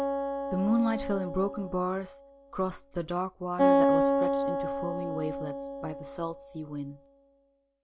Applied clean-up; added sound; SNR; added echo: none; Acoustic guitar; -2 dB; none.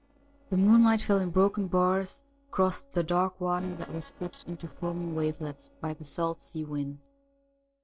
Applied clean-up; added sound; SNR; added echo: neural separator model SepFormer DNS4.